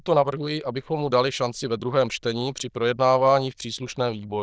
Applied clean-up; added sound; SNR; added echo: neural diffusion model UNIVERSE++.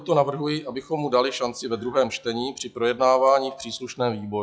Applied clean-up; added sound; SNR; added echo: classical method log-MMSE.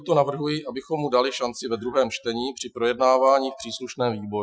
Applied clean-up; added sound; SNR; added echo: classical method Wiener filter.